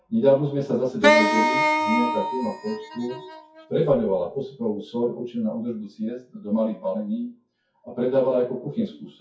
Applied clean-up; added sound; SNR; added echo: classical method WPE with log-MMSE.